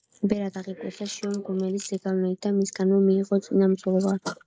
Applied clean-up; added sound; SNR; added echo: neural mask model Resemble Enhance denoiser.